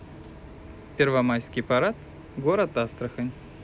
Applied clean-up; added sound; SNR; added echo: none; none; none; none.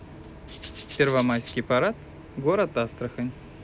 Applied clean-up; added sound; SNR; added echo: none; Rattle (instrument); 18 dB; none.